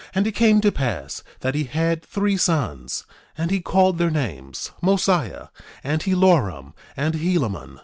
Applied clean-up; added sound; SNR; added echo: none; none; none; none.